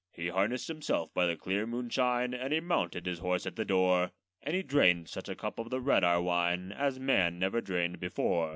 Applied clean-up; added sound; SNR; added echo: none; none; none; none.